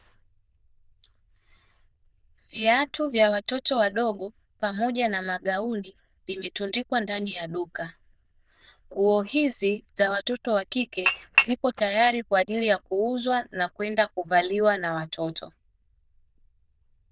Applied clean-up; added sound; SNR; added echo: neural diffusion model UNIVERSE++.